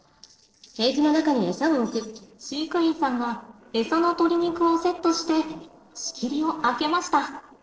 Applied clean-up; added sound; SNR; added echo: neural separator model SepFormer DNS4.